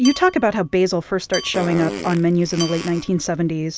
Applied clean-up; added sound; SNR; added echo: none; Dishes, pots, and pans / Glass / Bell + Fart; 13 dB; none.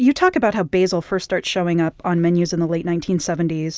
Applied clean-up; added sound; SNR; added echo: none; none; none; none.